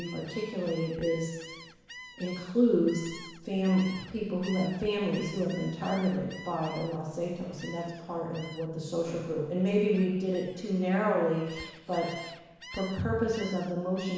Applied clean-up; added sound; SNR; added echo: none; Gull, seagull; 17 dB; reverberation time 1.1 s.